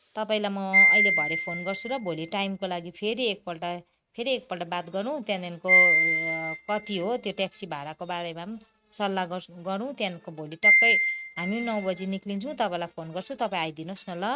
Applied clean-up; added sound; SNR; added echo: neural mask model RNNoise.